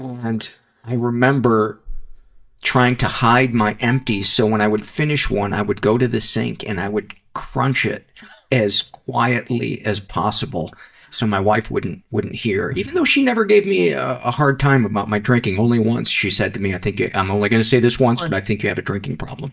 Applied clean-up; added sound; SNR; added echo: neural mask model DeepFilterNet 3.